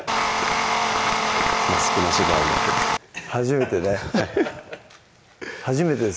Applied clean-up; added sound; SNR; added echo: none; Tools; -5 dB; none.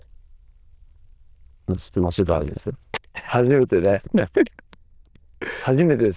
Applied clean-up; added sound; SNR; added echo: neural diffusion model UNIVERSE++.